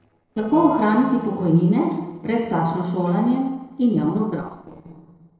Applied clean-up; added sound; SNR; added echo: neural separator model SepFormer DNS4.